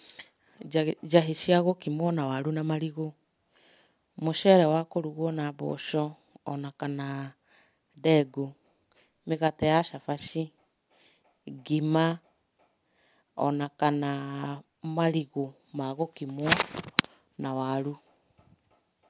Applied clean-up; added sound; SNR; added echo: none; none; none; none.